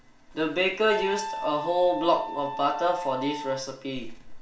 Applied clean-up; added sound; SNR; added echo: none; Wind instrument, woodwind instrument; 9 dB; reverberation time 0.2 s.